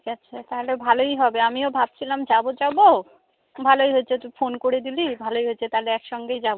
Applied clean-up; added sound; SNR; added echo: none; none; none; none.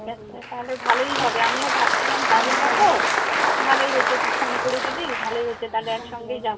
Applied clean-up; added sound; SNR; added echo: none; Applause; -2 dB; reverberation time 0.2 s.